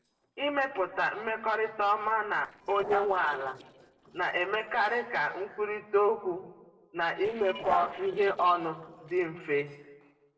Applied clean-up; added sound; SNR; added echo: neural separator model SepFormer DNS4.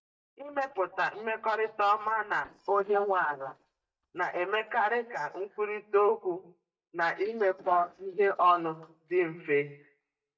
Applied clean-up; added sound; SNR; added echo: neural mask model DeepFilterNet 3.